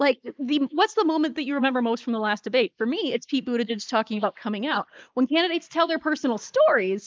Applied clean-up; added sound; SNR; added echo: neural mask model Resemble Enhance denoiser.